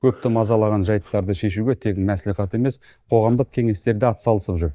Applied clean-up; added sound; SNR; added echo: neural mask model DeepFilterNet 3.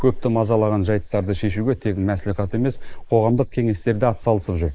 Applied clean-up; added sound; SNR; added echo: neural mask model Resemble Enhance denoiser.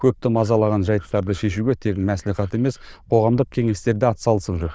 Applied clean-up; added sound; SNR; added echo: neural diffusion model UNIVERSE++.